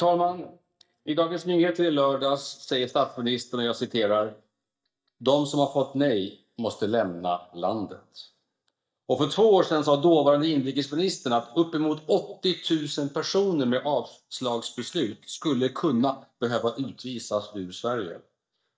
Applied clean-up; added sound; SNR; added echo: neural mask model DeepFilterNet 3.